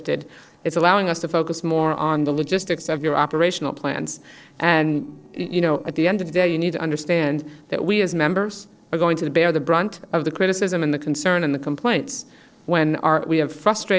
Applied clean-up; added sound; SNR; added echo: neural separator model SepFormer DNS4.